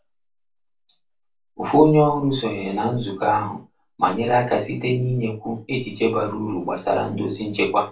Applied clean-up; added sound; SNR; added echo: none; none; none; reverberation time 0.2 s.